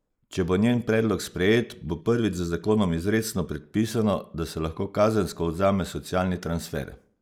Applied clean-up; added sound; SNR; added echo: neural mask model Resemble Enhance denoiser.